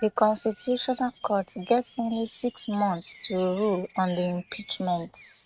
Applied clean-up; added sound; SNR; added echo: neural mask model RNNoise.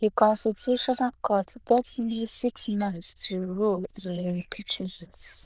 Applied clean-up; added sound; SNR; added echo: neural diffusion model UNIVERSE++.